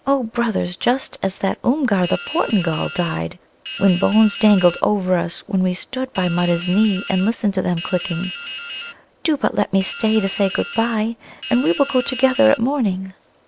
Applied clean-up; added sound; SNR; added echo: none; Drip; 13 dB; none.